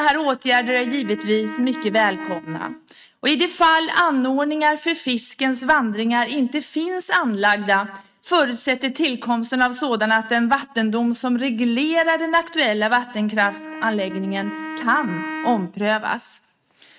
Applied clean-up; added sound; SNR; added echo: neural mask model RNNoise.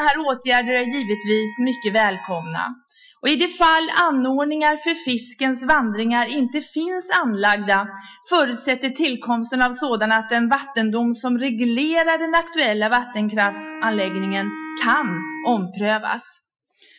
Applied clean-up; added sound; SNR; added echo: classical method Wiener filter.